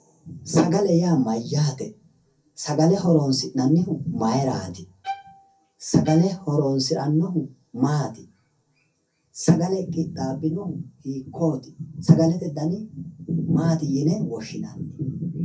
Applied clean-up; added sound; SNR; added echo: none; Bowed string instrument; 14 dB; reverberation time 0.3 s.